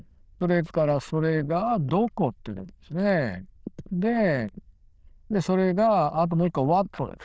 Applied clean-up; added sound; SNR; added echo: neural diffusion model UNIVERSE++.